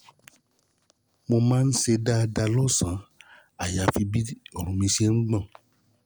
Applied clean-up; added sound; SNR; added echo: none; none; none; none.